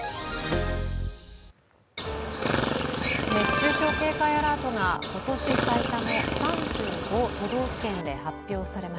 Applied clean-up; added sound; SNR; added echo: none; Chirp, tweet; 1 dB; none.